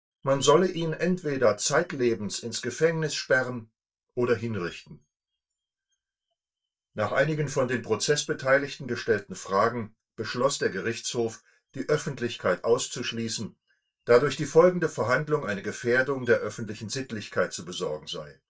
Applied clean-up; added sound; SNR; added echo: neural mask model DeepFilterNet 3.